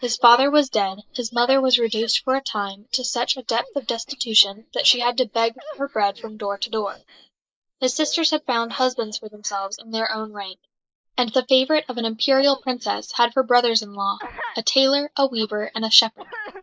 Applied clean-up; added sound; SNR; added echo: neural mask model Resemble Enhance denoiser.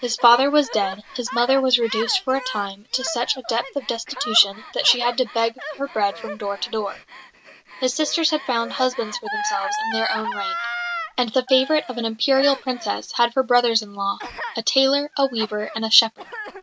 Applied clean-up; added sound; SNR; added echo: none; Gasp; 11 dB; none.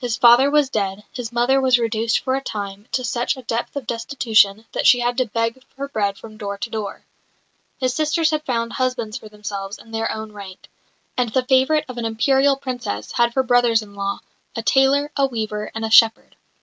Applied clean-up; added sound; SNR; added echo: none; none; none; none.